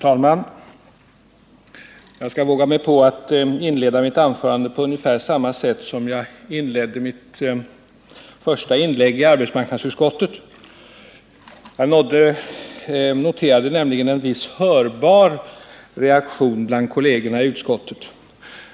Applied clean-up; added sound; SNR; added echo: none; none; none; none.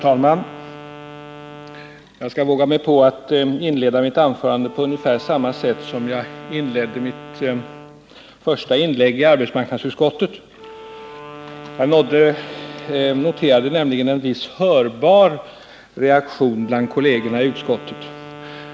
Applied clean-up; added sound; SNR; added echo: none; Wind instrument, woodwind instrument; 19 dB; none.